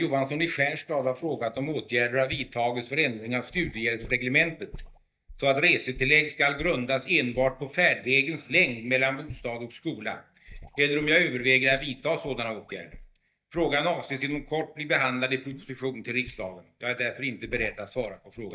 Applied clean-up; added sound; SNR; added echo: neural mask model DeepFilterNet 3.